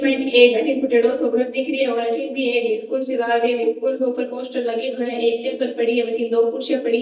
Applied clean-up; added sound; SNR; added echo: neural mask model DeepFilterNet 3.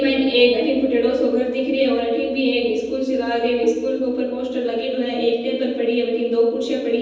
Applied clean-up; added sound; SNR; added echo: none; Tabla; 17 dB; reverberation time 1.1 s.